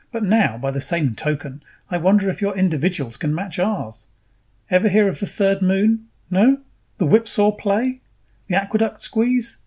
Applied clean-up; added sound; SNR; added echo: none; none; none; none.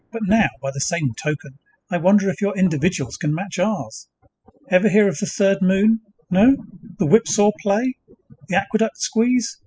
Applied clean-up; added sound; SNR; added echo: classical method spectral subtraction.